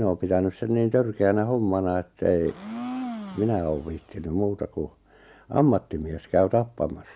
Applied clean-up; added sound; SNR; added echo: none; Domestic sounds, home sounds; 12 dB; none.